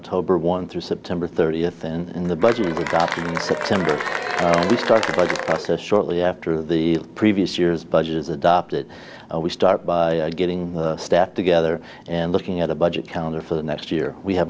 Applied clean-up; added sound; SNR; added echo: none; Applause / Cheering; 5 dB; none.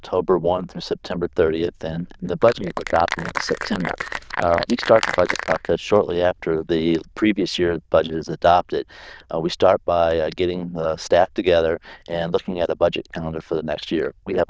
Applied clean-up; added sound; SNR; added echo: neural diffusion model UNIVERSE++.